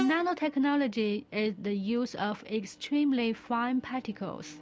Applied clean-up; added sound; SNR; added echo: none; Train; 20 dB; none.